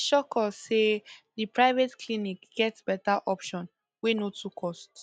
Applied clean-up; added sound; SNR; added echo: none; none; none; none.